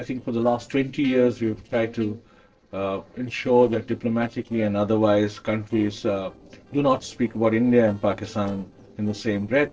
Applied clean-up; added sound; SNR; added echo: neural separator model SepFormer DNS4.